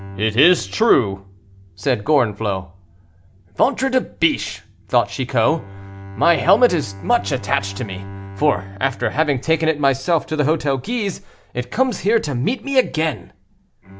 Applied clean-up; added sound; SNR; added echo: none; Bowed string instrument; 18 dB; none.